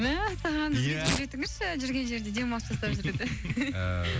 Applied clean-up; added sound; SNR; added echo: none; Tearing; 8 dB; none.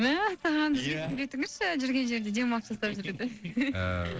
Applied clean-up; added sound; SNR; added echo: neural separator model SepFormer DNS4.